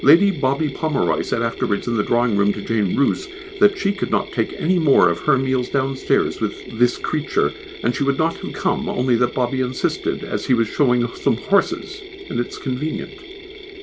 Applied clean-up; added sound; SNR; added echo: none; Mechanisms; 15 dB; none.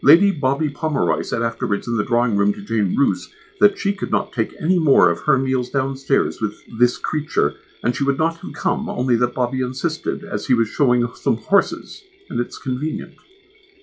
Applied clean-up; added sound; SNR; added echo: classical method log-MMSE.